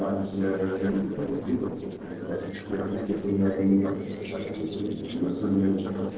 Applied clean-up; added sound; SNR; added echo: neural separator model SepFormer DNS4.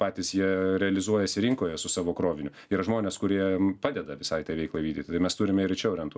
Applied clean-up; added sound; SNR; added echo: none; none; none; none.